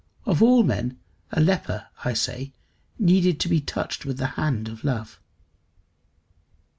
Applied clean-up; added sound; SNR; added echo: none; none; none; none.